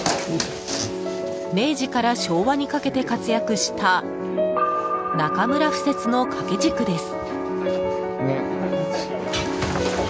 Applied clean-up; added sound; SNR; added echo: none; none; none; none.